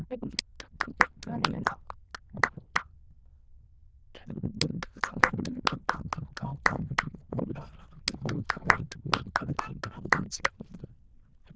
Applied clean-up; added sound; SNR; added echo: neural diffusion model UNIVERSE++.